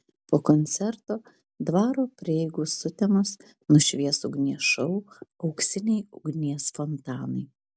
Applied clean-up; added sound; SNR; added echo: none; none; none; none.